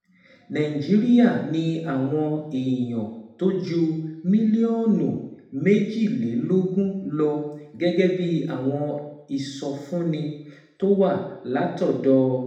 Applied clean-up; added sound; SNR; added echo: none; none; none; reverberation time 0.8 s.